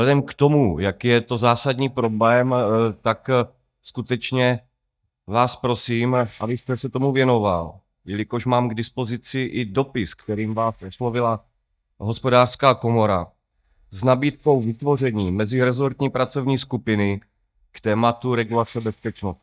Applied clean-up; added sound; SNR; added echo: neural mask model DeepFilterNet 3.